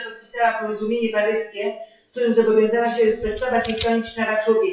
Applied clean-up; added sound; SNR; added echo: classical method WPE with log-MMSE.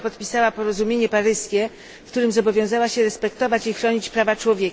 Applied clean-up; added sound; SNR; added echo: none; none; none; none.